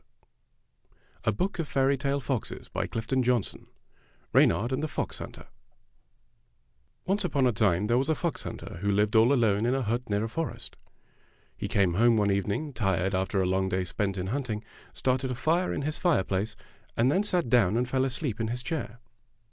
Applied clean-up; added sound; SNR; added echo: none; none; none; none.